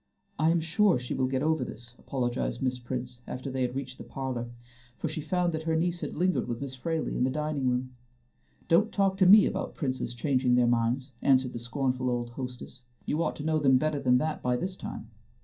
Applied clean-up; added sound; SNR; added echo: none; none; none; reverberation time 0.3 s.